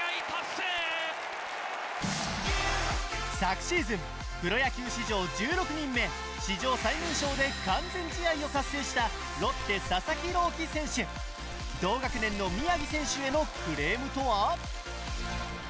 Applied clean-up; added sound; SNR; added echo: none; Fireworks; 18 dB; none.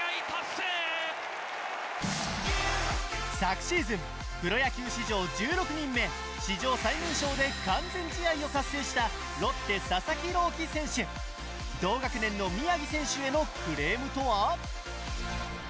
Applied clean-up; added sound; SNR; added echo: none; none; none; none.